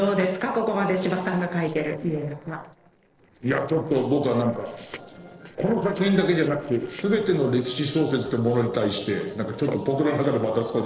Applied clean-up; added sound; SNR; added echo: neural separator model SepFormer DNS4.